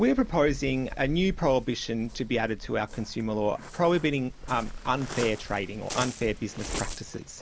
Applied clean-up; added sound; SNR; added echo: none; Waves, surf; 11 dB; none.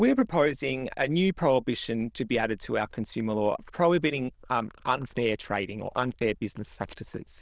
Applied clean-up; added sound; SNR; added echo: neural diffusion model UNIVERSE++.